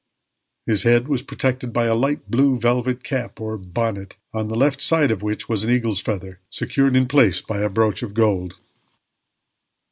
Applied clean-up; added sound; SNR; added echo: none; none; none; none.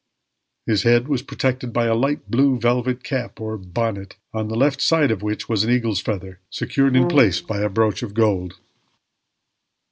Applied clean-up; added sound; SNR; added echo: none; Brass instrument; 7 dB; none.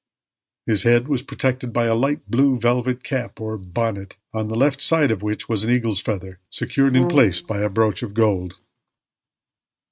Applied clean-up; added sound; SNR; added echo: neural mask model RNNoise.